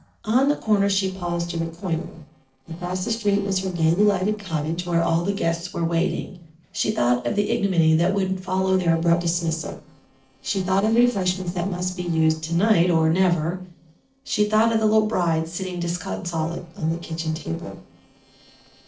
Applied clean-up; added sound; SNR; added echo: neural separator model SepFormer DNS4.